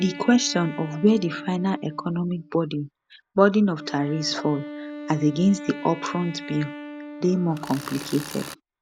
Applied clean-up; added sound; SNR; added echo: none; Tools + Wind instrument, woodwind instrument; 13 dB; none.